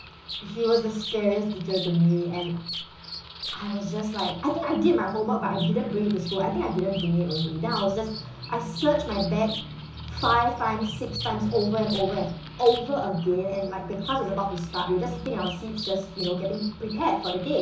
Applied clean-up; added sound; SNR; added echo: none; Bird vocalization, bird call, bird song; 13 dB; reverberation time 0.7 s.